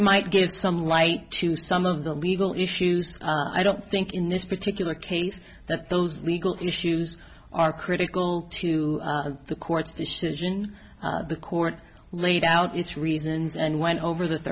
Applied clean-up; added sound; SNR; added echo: none; none; none; none.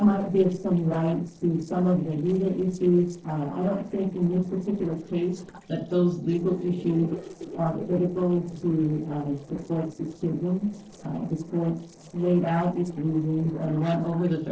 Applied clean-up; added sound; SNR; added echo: neural separator model SepFormer DNS4.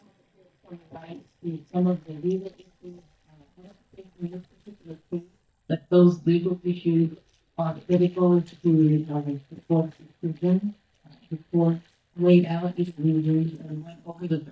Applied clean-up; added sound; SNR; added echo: neural mask model DeepFilterNet 3.